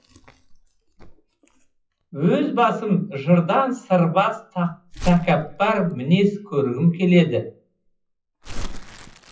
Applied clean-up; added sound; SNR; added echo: classical method WPE with log-MMSE.